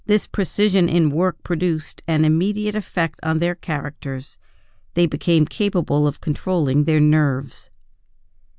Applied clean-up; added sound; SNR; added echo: none; none; none; none.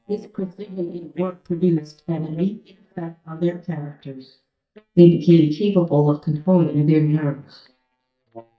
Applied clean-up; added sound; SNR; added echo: neural mask model DeepFilterNet 3.